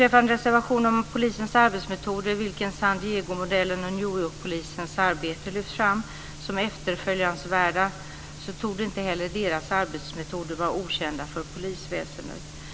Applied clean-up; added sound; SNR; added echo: none; none; none; none.